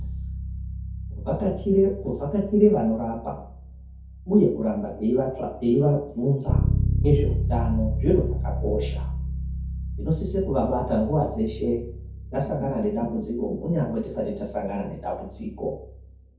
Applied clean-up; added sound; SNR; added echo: none; Bass guitar; 4 dB; reverberation time 0.6 s.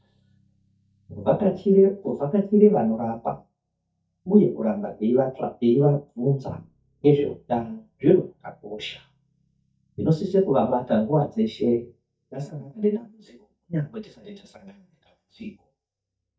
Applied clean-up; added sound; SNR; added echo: neural mask model DeepFilterNet 3.